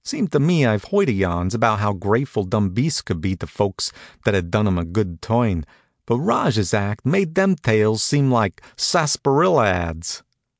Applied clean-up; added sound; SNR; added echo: none; none; none; none.